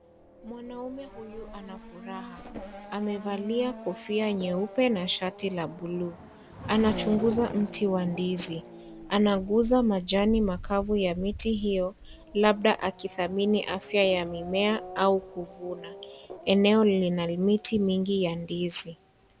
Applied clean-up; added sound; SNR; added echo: none; Race car, auto racing / Accelerating, revving, vroom; 14 dB; none.